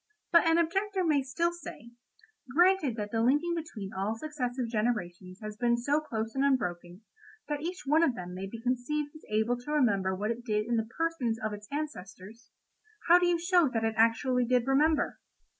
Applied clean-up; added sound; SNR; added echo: none; none; none; none.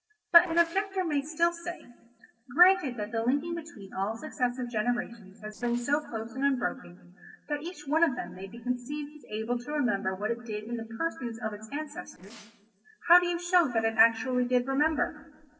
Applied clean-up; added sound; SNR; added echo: neural separator model SepFormer DNS4.